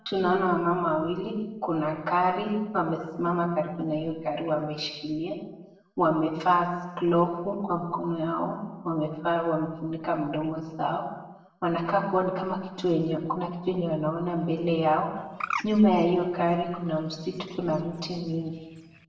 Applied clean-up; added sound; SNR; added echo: neural separator model SepFormer DNS4.